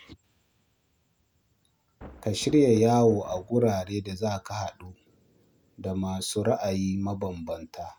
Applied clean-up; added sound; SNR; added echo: none; Thunder; 19 dB; none.